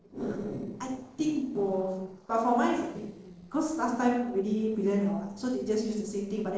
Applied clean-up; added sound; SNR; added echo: neural separator model SepFormer DNS4.